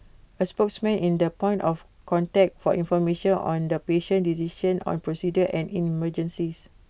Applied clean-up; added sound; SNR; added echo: none; none; none; none.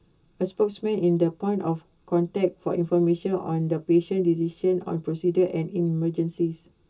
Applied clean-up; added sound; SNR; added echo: none; none; none; reverberation time 0.2 s.